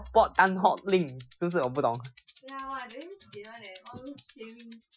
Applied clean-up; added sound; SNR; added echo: classical method Wiener filter.